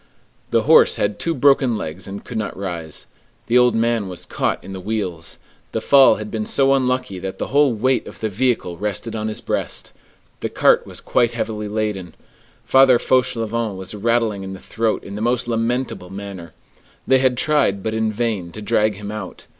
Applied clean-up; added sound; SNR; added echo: none; none; none; none.